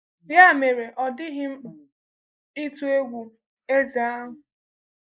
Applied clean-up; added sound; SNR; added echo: neural mask model Resemble Enhance denoiser.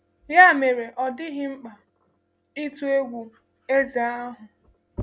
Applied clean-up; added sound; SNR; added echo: none; none; none; none.